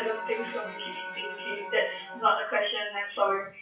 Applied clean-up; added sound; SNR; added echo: classical method WPE with log-MMSE.